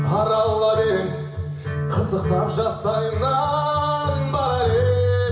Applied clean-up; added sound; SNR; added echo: none; none; none; none.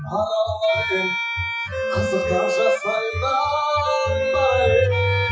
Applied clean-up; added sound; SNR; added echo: classical method Wiener filter.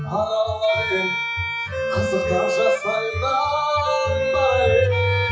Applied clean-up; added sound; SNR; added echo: classical method log-MMSE.